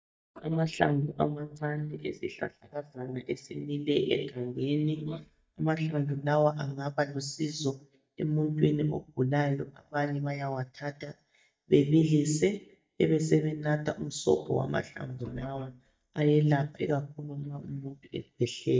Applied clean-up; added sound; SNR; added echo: neural mask model DeepFilterNet 3.